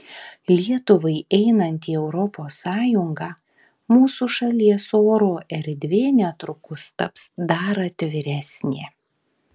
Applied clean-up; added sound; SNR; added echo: none; none; none; none.